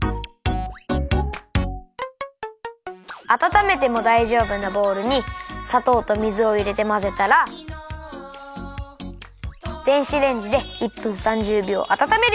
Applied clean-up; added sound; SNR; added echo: none; none; none; none.